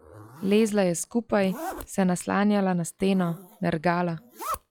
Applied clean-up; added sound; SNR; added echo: classical method log-MMSE.